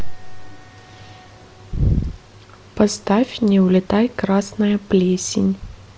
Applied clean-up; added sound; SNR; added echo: none; none; none; none.